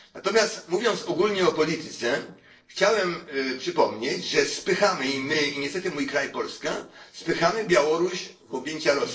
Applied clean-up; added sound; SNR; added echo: neural separator model SepFormer DNS4.